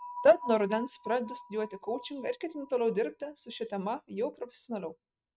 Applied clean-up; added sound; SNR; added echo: neural mask model RNNoise.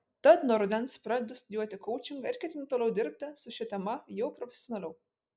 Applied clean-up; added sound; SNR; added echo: none; none; none; none.